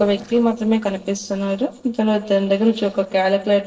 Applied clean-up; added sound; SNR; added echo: neural separator model SepFormer DNS4.